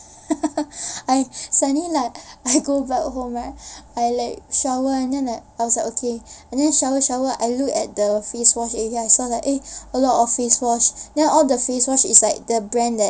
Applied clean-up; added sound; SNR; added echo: none; none; none; none.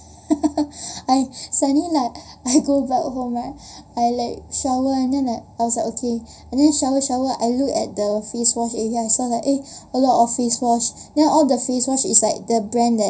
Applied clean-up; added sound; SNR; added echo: none; none; none; reverberation time 0.4 s.